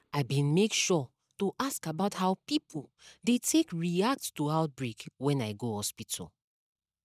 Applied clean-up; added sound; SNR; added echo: neural mask model DeepFilterNet 3.